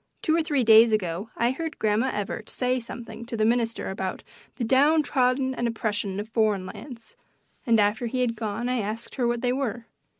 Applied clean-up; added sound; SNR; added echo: none; none; none; none.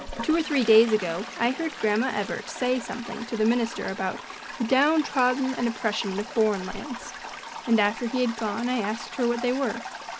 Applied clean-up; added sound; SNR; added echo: none; Toilet flush; 12 dB; none.